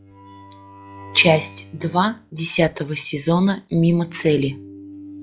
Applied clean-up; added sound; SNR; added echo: classical method log-MMSE.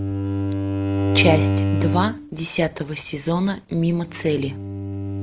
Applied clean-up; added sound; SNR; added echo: none; Bowed string instrument; 0 dB; none.